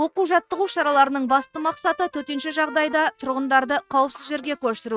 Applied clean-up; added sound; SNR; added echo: neural mask model RNNoise.